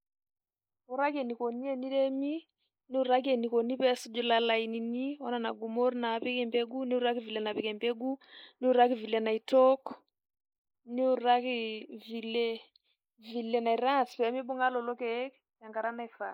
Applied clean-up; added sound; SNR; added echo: neural mask model Resemble Enhance denoiser.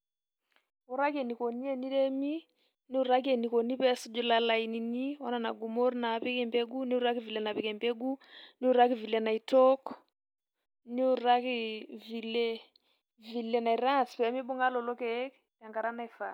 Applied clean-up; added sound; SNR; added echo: none; none; none; none.